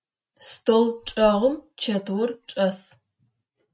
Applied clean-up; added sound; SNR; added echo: neural mask model RNNoise.